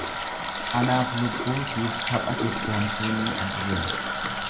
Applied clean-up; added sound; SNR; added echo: none; Water tap, faucet; -1 dB; reverberation time 0.6 s.